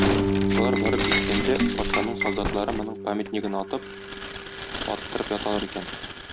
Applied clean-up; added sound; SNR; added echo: none; Shatter + Guitar; -4 dB; none.